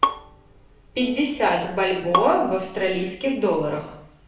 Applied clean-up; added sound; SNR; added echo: none; Bowed string instrument; 7 dB; reverberation time 0.7 s.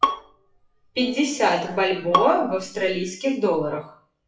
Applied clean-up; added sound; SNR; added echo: classical method WPE with log-MMSE.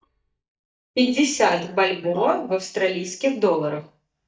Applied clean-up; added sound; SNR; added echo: neural mask model DeepFilterNet 3.